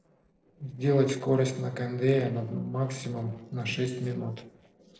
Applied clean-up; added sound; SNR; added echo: neural separator model SepFormer DNS4.